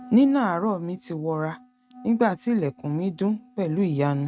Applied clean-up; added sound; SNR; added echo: neural mask model RNNoise.